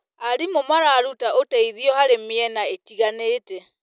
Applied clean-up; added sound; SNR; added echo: none; none; none; none.